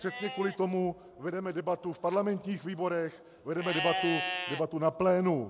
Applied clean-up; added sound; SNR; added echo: none; Livestock, farm animals, working animals; 9 dB; none.